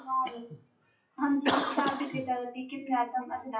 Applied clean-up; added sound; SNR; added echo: classical method WPE with log-MMSE.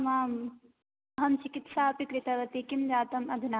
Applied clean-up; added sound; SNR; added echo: none; none; none; none.